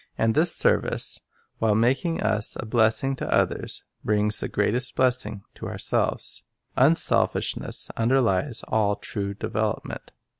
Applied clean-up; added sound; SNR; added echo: none; none; none; none.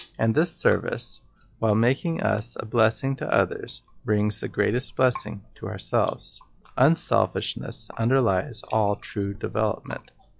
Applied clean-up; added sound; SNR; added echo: classical method log-MMSE.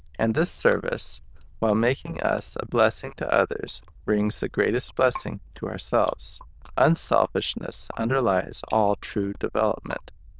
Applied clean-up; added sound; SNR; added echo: neural diffusion model UNIVERSE++.